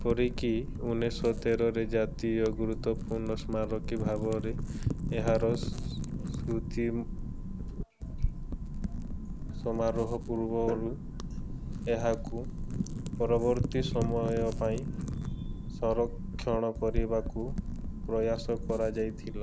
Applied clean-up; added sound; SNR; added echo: none; Wind / Fire; 2 dB; none.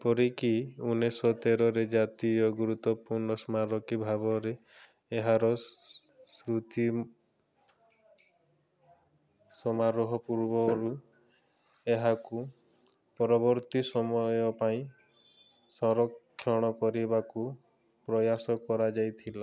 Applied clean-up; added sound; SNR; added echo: none; none; none; none.